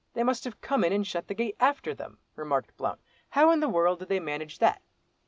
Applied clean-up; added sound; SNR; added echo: none; none; none; none.